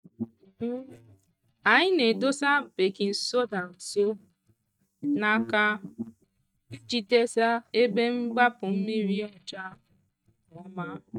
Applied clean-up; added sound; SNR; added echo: neural mask model DeepFilterNet 3.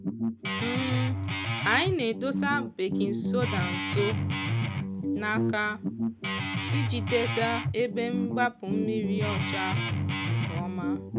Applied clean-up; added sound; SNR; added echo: none; Guitar; -2 dB; none.